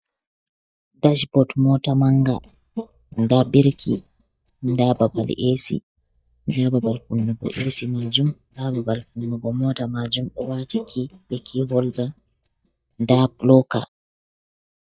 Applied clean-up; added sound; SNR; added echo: neural mask model DeepFilterNet 3.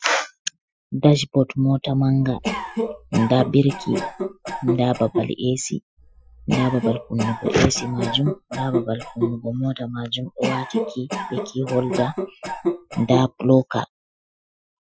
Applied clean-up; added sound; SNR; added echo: classical method Wiener filter.